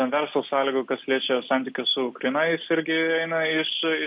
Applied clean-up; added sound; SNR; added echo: none; none; none; none.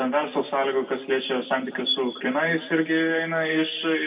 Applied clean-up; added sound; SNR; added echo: none; none; none; reverberation time 1.4 s.